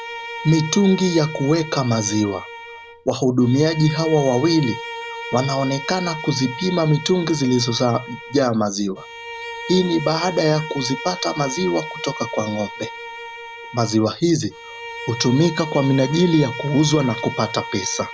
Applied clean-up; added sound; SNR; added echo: none; Bowed string instrument; 12 dB; none.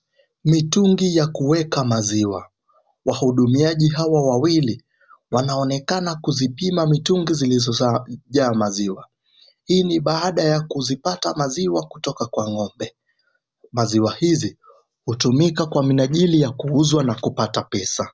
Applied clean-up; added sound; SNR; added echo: none; none; none; none.